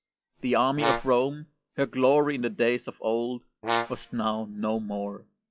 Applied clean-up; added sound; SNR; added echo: classical method log-MMSE.